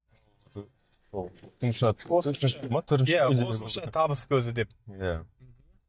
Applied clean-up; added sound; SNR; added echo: neural mask model DeepFilterNet 3.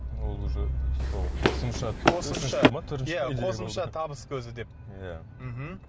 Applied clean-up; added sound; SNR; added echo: none; Run; -4 dB; none.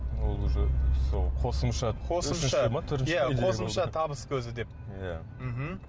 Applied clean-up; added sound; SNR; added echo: none; none; none; none.